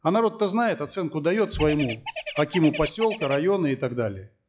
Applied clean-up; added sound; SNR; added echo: classical method log-MMSE.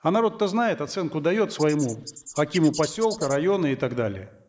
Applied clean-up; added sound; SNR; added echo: neural mask model Resemble Enhance denoiser.